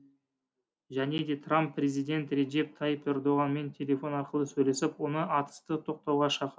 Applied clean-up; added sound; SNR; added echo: none; none; none; none.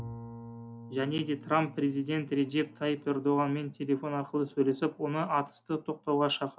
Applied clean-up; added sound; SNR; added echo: none; Bowed string instrument; 19 dB; none.